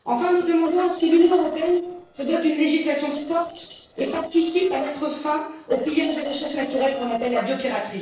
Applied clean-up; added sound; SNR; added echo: neural separator model SepFormer DNS4.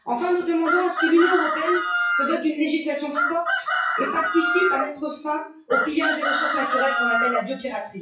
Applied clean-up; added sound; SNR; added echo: classical method WPE with log-MMSE.